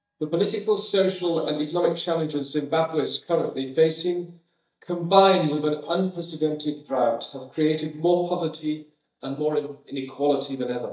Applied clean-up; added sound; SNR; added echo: neural mask model DeepFilterNet 3.